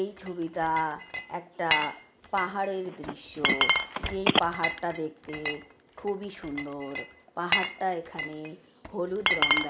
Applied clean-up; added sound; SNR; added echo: none; Telephone + Glass; -2 dB; none.